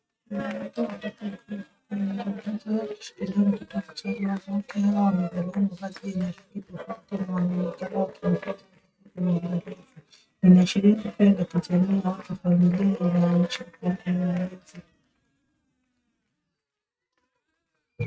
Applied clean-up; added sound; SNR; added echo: neural mask model RNNoise.